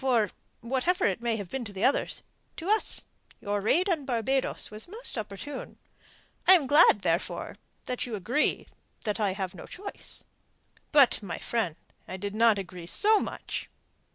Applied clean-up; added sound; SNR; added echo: none; none; none; none.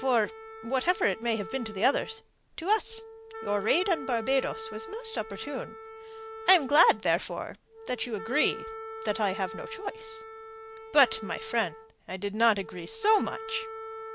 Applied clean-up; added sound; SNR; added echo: none; Wind instrument, woodwind instrument; 12 dB; none.